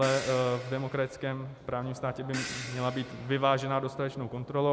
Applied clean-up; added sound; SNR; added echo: none; Crash cymbal; 13 dB; none.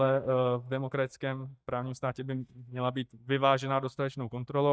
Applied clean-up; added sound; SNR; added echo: neural mask model DeepFilterNet 3.